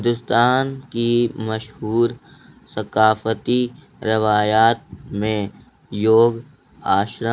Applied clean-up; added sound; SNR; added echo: none; none; none; none.